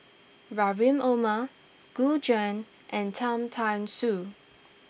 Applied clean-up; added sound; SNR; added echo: none; none; none; none.